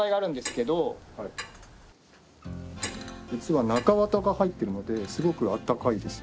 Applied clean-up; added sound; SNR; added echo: none; Clock; 14 dB; none.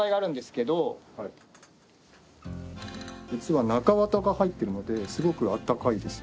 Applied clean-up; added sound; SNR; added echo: none; none; none; none.